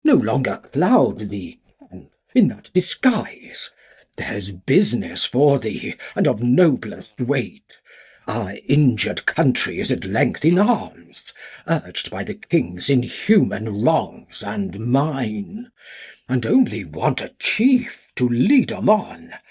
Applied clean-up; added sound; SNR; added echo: neural mask model DeepFilterNet 3.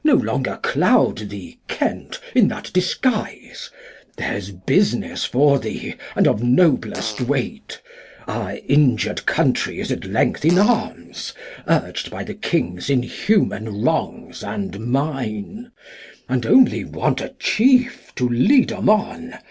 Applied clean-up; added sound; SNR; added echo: none; Fart; 18 dB; none.